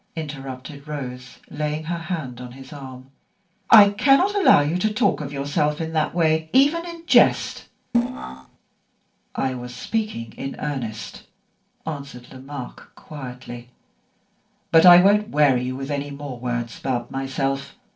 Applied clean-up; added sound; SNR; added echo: neural separator model SepFormer DNS4.